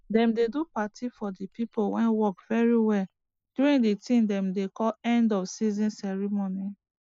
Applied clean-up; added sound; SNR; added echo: neural mask model Resemble Enhance denoiser.